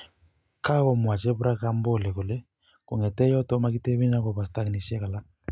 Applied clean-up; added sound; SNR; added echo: none; none; none; none.